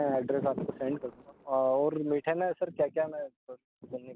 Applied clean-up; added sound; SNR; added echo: none; Fireworks; 18 dB; none.